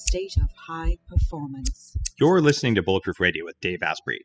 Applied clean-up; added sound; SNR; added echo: classical method spectral subtraction.